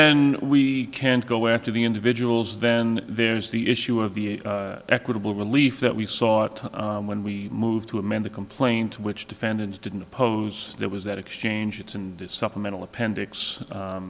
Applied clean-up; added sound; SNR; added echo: none; none; none; none.